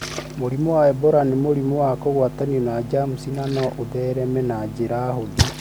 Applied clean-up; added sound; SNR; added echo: none; Splash, splatter; 11 dB; none.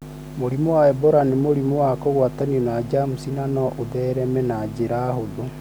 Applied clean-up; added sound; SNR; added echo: none; none; none; none.